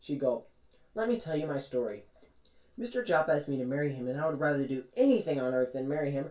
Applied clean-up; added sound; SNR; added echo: none; none; none; reverberation time 0.2 s.